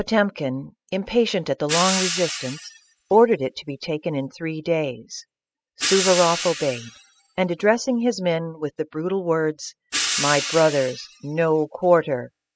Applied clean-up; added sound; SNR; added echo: classical method spectral subtraction.